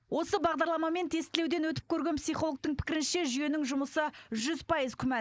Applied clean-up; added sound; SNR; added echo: neural mask model Resemble Enhance denoiser.